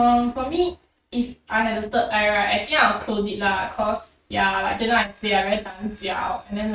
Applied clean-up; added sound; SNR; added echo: neural mask model RNNoise.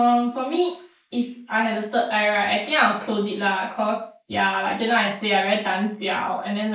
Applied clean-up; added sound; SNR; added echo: neural mask model Resemble Enhance denoiser.